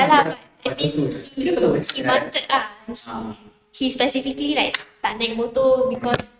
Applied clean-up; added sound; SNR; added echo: neural mask model RNNoise.